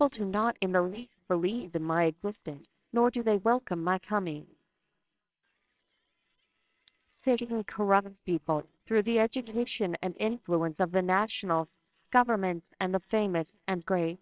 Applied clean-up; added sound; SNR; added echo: neural separator model SepFormer WHAMR!.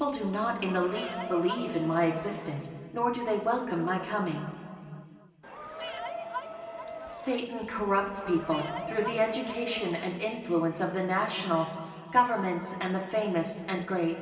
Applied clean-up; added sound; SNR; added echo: none; Crowd; 9 dB; reverberation time 2.4 s.